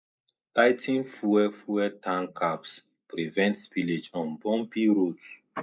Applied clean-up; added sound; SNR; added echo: neural mask model Resemble Enhance denoiser.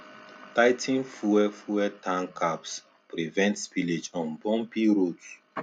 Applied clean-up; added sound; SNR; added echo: none; none; none; none.